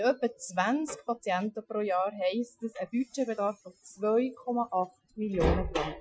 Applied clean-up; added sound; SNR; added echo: classical method Wiener filter.